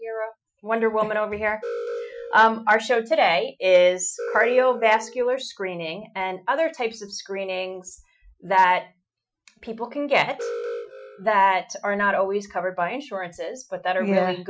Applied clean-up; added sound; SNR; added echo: classical method Wiener filter.